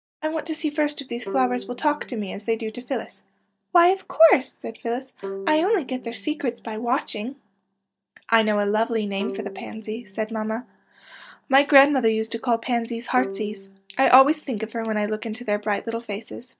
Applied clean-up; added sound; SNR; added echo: neural mask model DeepFilterNet 3.